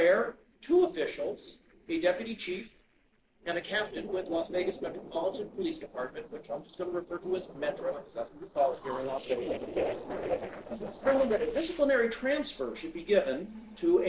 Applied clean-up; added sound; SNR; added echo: neural separator model SepFormer DNS4.